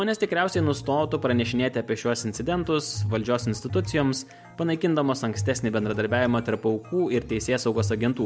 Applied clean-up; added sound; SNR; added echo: none; none; none; none.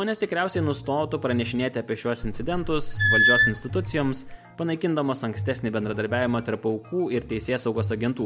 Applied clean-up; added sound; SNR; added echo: none; Squeak / Screech; -2 dB; none.